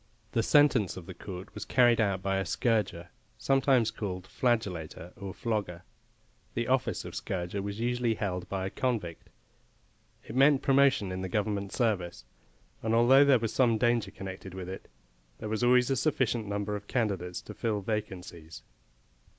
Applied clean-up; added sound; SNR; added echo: none; none; none; none.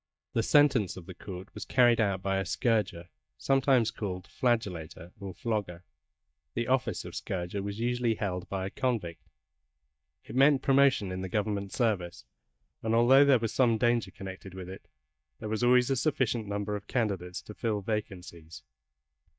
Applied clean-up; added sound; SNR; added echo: neural mask model DeepFilterNet 3.